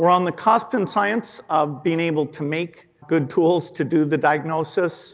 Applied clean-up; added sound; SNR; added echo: none; none; none; none.